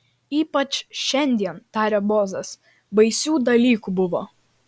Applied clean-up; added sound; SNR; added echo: none; none; none; none.